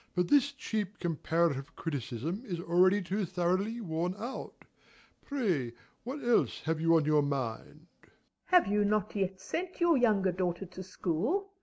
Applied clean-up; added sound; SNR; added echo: none; none; none; none.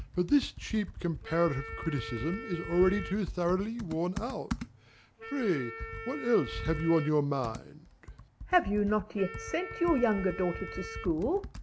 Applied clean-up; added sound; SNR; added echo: none; Wind instrument, woodwind instrument + Computer keyboard; 10 dB; none.